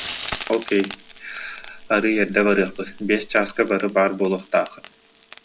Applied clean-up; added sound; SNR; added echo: none; Frying (food); 13 dB; none.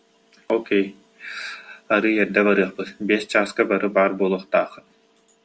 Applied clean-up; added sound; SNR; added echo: none; none; none; none.